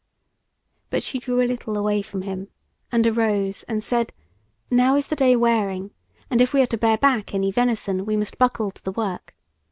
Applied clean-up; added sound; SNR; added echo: none; none; none; none.